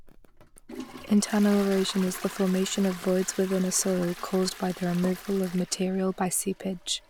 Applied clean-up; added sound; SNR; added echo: none; Toilet flush; 15 dB; none.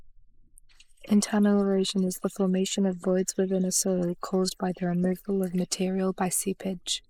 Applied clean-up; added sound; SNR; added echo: neural mask model Resemble Enhance denoiser.